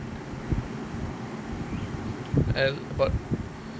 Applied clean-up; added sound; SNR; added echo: none; none; none; none.